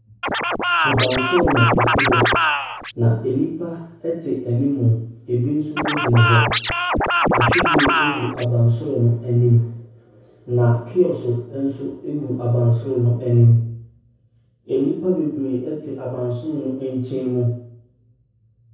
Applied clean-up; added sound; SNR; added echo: none; Scratching (performance technique); -2 dB; reverberation time 0.6 s.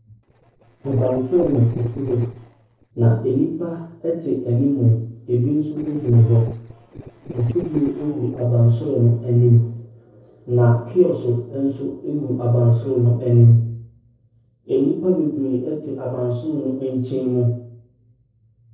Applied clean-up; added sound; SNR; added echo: neural separator model SepFormer DNS4.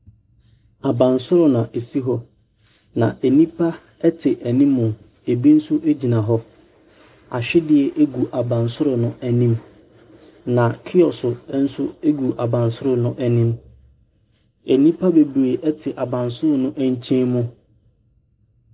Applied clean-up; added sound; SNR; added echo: none; none; none; none.